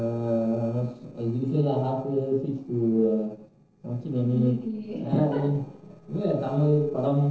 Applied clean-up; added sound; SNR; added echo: neural separator model SepFormer DNS4.